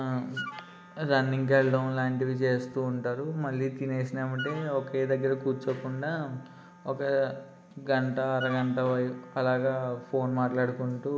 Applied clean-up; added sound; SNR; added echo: none; Wind instrument, woodwind instrument; 18 dB; none.